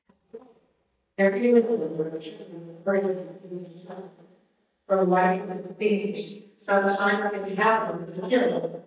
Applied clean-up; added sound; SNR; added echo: neural mask model DeepFilterNet 3.